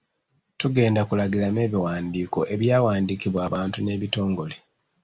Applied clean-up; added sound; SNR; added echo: none; none; none; none.